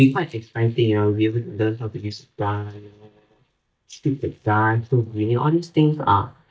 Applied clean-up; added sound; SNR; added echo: neural mask model DeepFilterNet 3.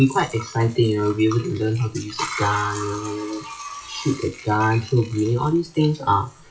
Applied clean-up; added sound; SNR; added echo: classical method WPE with log-MMSE.